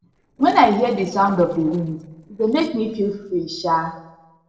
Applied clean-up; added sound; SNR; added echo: neural separator model SepFormer DNS4.